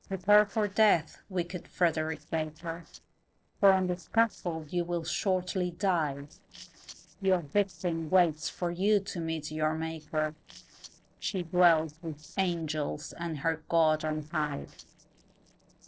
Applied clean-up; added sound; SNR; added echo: neural separator model SepFormer DNS4.